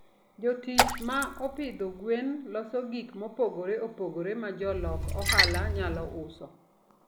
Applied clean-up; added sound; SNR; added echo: none; Splash, splatter + Raindrop / Splash, splatter; -3 dB; none.